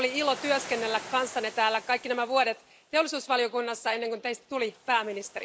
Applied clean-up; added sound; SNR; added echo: none; Waves, surf; 17 dB; none.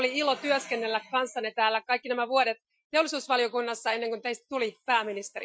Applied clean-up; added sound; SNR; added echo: classical method Wiener filter.